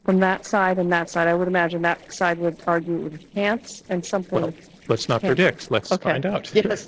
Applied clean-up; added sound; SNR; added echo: neural separator model SepFormer DNS4.